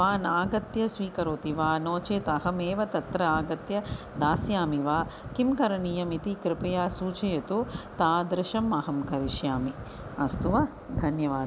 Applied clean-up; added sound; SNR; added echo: none; none; none; none.